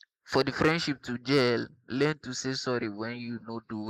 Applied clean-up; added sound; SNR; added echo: neural mask model Resemble Enhance denoiser.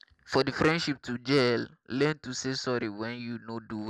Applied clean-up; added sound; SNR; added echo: none; none; none; none.